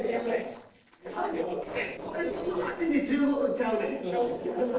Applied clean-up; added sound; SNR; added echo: neural separator model SepFormer DNS4.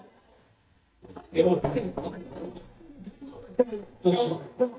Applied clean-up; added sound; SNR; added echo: neural mask model DeepFilterNet 3.